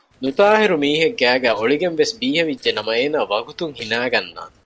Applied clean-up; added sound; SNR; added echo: neural separator model SepFormer DNS4.